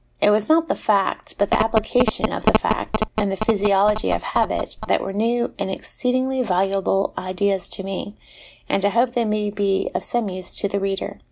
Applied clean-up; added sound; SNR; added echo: none; Telephone; 3 dB; none.